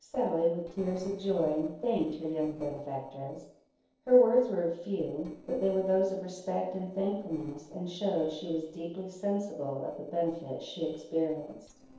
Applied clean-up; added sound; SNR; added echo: neural separator model SepFormer DNS4.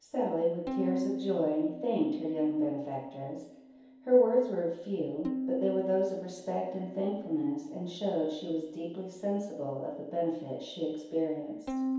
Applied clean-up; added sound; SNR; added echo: none; Bowed string instrument; 9 dB; reverberation time 2.2 s.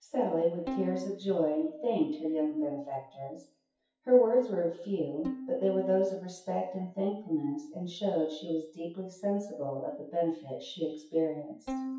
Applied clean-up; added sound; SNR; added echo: classical method WPE with log-MMSE.